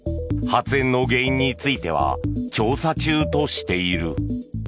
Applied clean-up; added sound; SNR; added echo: none; none; none; none.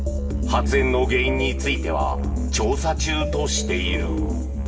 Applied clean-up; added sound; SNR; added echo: none; Musical instrument; 0 dB; reverberation time 2.8 s.